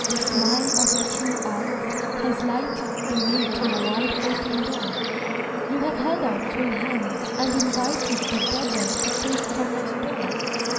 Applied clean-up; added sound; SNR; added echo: none; Bird / Insect / Frog; -3 dB; reverberation time 2.6 s.